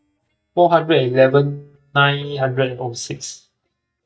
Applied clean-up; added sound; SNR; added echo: neural mask model DeepFilterNet 3.